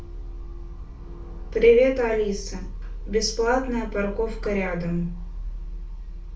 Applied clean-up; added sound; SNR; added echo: none; none; none; reverberation time 0.3 s.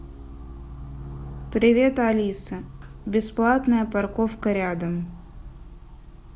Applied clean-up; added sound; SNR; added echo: none; none; none; none.